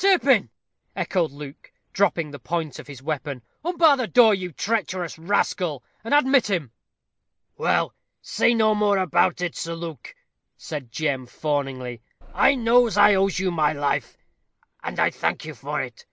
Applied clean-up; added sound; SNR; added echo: none; Bus / Engine; 19 dB; none.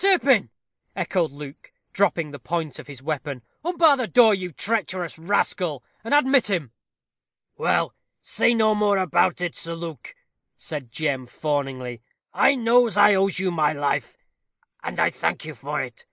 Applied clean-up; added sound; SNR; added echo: neural mask model Resemble Enhance denoiser.